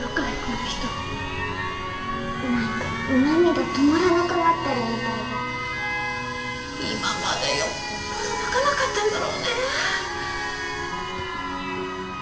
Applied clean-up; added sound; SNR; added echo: none; Alarm; 10 dB; reverberation time 0.9 s.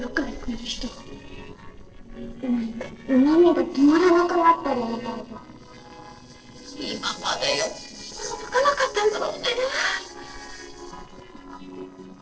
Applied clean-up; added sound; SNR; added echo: neural separator model SepFormer DNS4.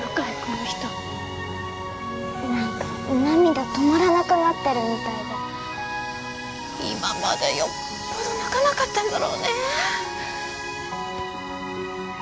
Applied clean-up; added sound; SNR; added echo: none; none; none; none.